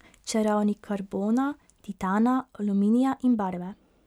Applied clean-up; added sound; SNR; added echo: none; none; none; none.